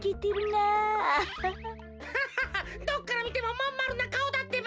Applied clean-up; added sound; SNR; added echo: none; none; none; none.